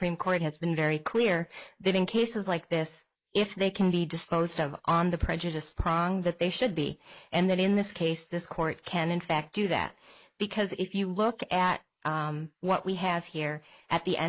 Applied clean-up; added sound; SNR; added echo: neural mask model Resemble Enhance denoiser.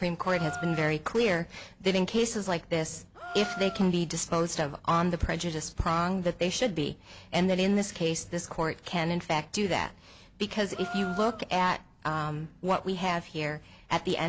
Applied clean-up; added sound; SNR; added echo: none; Gasp; 14 dB; none.